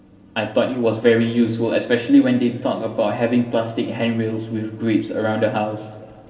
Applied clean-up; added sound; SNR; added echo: none; none; none; reverberation time 2.2 s.